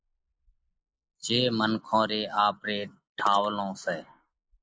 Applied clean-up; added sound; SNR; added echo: neural mask model Resemble Enhance denoiser.